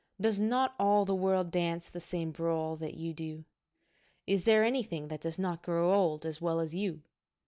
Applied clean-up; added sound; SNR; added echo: none; none; none; none.